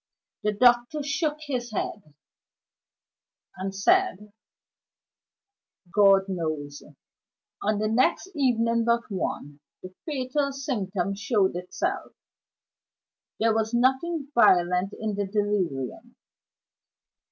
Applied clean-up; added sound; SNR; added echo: none; none; none; none.